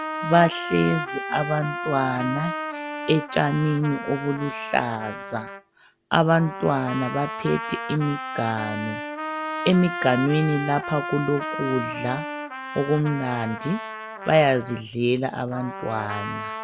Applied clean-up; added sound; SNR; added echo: none; Trumpet; 8 dB; none.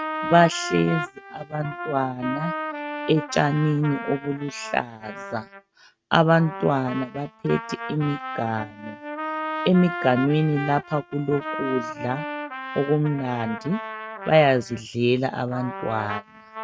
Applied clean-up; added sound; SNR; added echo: neural mask model RNNoise.